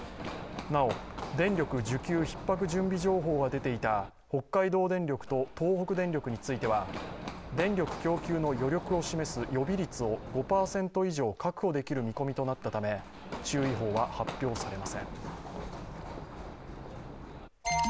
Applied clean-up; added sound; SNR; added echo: none; Run; 10 dB; none.